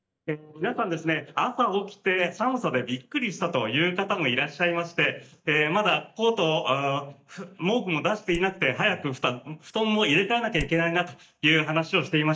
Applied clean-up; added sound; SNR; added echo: neural mask model DeepFilterNet 3.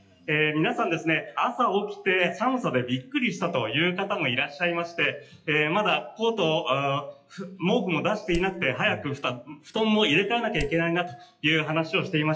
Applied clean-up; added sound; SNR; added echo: classical method WPE with log-MMSE.